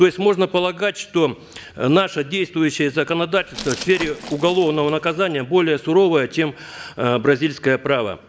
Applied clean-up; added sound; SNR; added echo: none; Glass; 17 dB; none.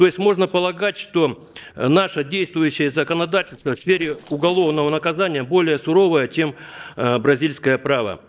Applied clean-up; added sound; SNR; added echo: neural separator model SepFormer DNS4.